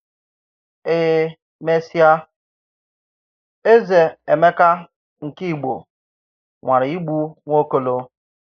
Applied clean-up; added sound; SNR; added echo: neural mask model Resemble Enhance denoiser.